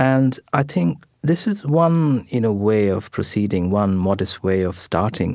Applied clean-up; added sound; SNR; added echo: none; none; none; none.